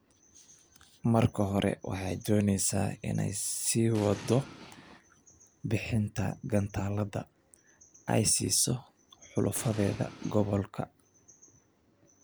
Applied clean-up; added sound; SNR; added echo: none; Explosion; 14 dB; none.